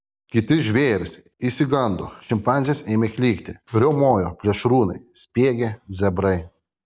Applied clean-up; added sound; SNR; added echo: none; none; none; none.